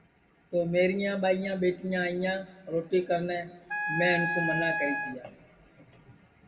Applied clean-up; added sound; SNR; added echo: none; Wind instrument, woodwind instrument; 2 dB; reverberation time 1.2 s.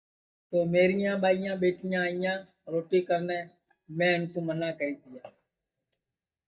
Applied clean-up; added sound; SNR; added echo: neural mask model DeepFilterNet 3.